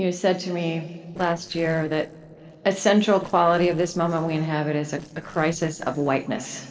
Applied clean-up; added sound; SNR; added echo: neural separator model SepFormer DNS4.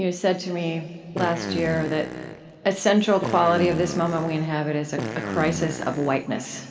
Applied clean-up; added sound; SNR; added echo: none; Fart; 7 dB; reverberation time 2.2 s.